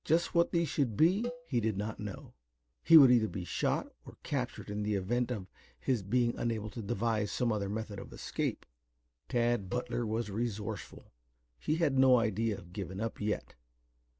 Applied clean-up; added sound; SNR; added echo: none; Cowbell; 16 dB; none.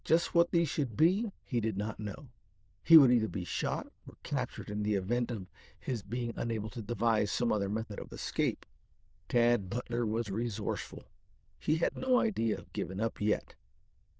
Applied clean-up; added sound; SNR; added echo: neural diffusion model UNIVERSE++.